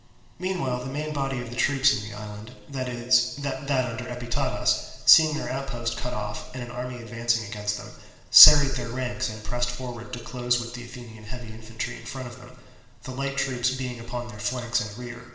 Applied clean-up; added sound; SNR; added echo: none; none; none; reverberation time 1.1 s.